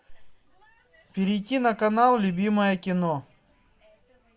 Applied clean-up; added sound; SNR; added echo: none; none; none; none.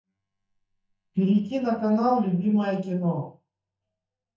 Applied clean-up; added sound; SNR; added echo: neural mask model DeepFilterNet 3.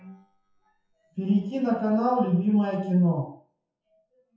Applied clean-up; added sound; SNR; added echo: classical method WPE with log-MMSE.